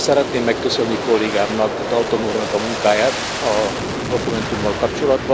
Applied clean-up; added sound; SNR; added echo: none; Aircraft; 4 dB; none.